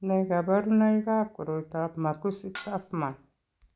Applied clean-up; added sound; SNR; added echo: none; Dishes, pots, and pans; 18 dB; none.